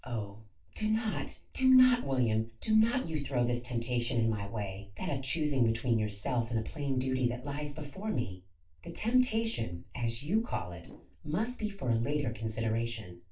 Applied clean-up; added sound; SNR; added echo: none; Whoosh, swoosh, swish; 19 dB; reverberation time 0.2 s.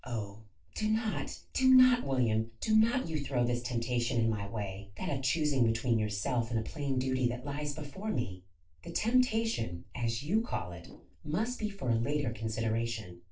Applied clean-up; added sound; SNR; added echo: neural separator model SepFormer DNS4.